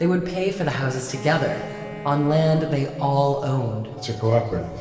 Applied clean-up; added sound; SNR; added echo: none; Bowed string instrument; 16 dB; reverberation time 2.3 s.